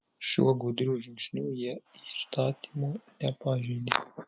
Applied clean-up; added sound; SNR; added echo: none; none; none; none.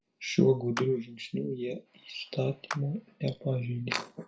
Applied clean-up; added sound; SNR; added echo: none; Clapping; 15 dB; reverberation time 0.2 s.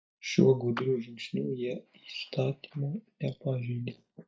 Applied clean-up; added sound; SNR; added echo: neural mask model DeepFilterNet 3.